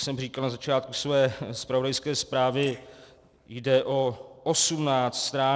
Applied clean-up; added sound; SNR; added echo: neural separator model SepFormer DNS4.